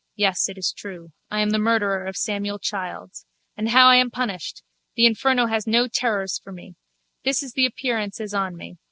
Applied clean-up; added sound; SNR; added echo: none; none; none; none.